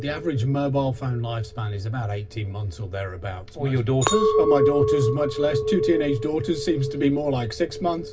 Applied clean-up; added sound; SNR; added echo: none; Chink, clink; 2 dB; reverberation time 0.4 s.